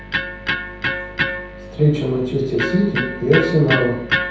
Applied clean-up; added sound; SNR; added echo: none; Electric guitar; 4 dB; reverberation time 0.9 s.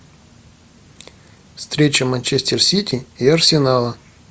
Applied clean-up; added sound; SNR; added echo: none; none; none; none.